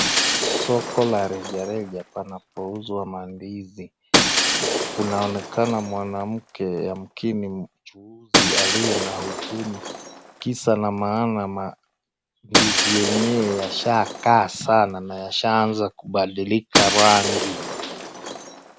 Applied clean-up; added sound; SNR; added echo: none; Shatter; 1 dB; none.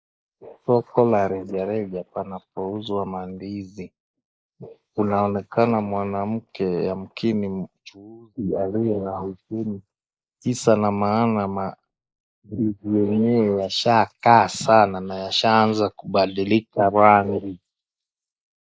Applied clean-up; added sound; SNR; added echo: neural mask model Resemble Enhance denoiser.